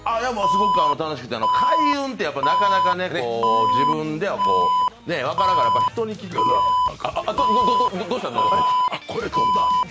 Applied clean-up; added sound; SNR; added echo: none; Alarm; -4 dB; none.